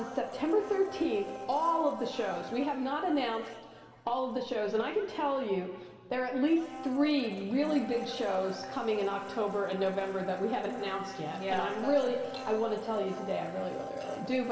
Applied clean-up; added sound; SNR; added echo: none; Domestic sounds, home sounds; 13 dB; reverberation time 2.2 s.